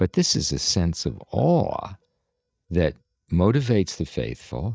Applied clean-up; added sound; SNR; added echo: neural mask model DeepFilterNet 3.